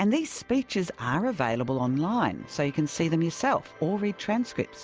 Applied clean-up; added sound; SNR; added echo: none; none; none; none.